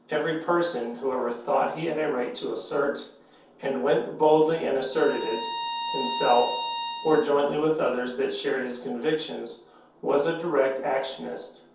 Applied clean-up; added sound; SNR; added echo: none; Bowed string instrument; 6 dB; reverberation time 0.6 s.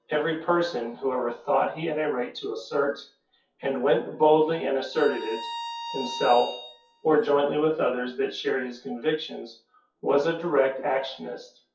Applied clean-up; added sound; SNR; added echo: classical method WPE with log-MMSE.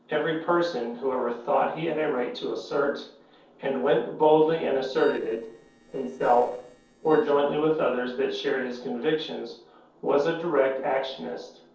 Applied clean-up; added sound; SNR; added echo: neural separator model SepFormer DNS4.